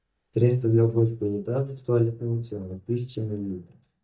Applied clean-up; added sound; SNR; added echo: neural mask model DeepFilterNet 3.